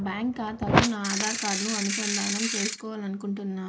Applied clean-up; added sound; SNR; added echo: none; Ratchet, pawl / Percussion; 2 dB; none.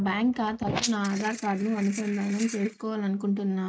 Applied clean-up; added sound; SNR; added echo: neural mask model RNNoise.